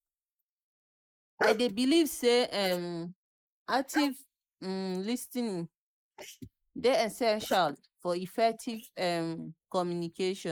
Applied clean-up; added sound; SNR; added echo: neural mask model Resemble Enhance denoiser.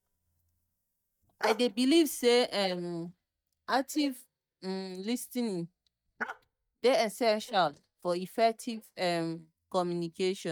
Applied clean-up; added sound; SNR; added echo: neural mask model DeepFilterNet 3.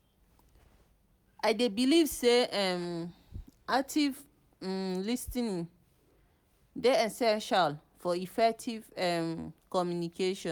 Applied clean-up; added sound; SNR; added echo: none; none; none; none.